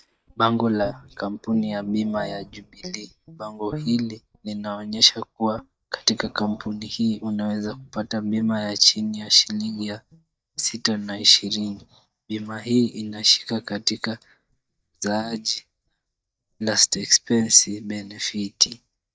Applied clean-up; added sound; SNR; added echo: neural mask model DeepFilterNet 3.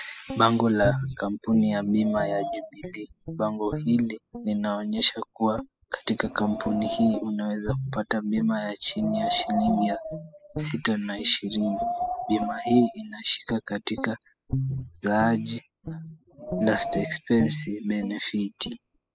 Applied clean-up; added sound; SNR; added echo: classical method spectral subtraction.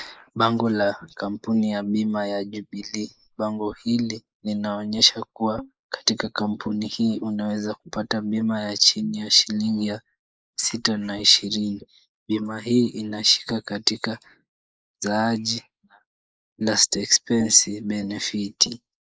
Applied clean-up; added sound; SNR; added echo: neural mask model Resemble Enhance denoiser.